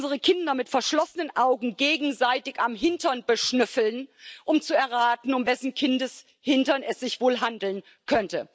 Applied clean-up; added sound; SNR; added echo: none; none; none; none.